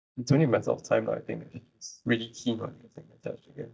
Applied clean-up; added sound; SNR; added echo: neural mask model DeepFilterNet 3.